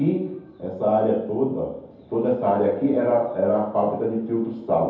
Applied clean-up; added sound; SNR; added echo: none; none; none; reverberation time 0.9 s.